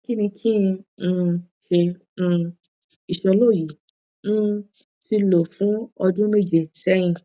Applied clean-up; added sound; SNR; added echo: none; none; none; none.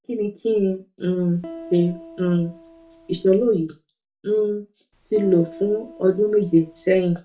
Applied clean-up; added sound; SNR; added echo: none; Piano; 18 dB; reverberation time 0.2 s.